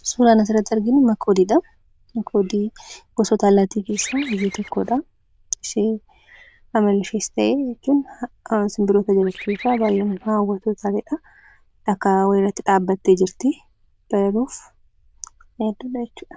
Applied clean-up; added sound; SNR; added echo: neural diffusion model UNIVERSE++.